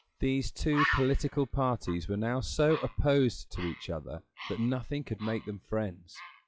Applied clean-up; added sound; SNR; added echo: classical method log-MMSE.